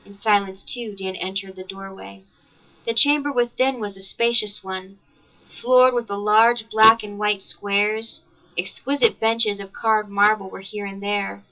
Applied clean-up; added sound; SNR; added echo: none; none; none; reverberation time 0.2 s.